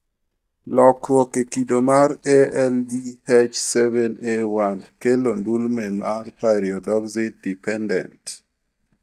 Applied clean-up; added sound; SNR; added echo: neural mask model DeepFilterNet 3.